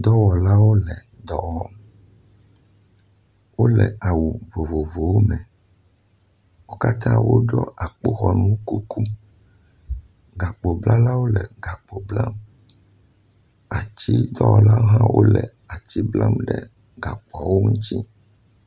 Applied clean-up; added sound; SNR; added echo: none; none; none; none.